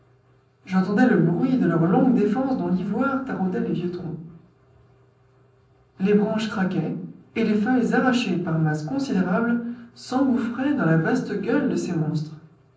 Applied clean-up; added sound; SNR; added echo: none; none; none; reverberation time 0.6 s.